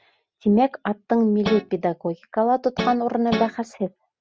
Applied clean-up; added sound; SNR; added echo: none; Guitar; 7 dB; none.